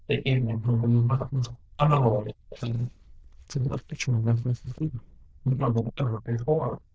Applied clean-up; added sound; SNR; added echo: neural diffusion model UNIVERSE++.